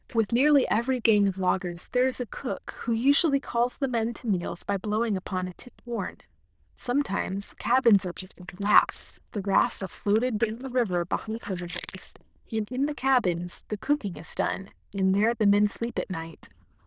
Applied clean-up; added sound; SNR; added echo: neural diffusion model UNIVERSE++.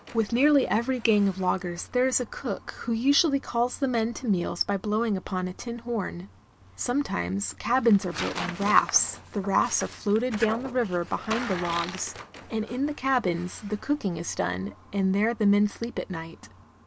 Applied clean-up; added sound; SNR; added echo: none; Tearing; 16 dB; none.